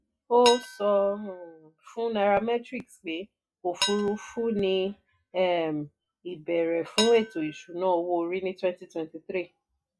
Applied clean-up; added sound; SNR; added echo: classical method log-MMSE.